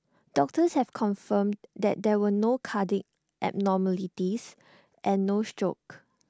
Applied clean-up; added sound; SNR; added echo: none; none; none; none.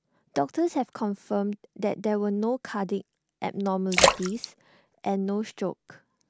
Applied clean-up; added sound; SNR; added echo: none; Splash, splatter; -2 dB; none.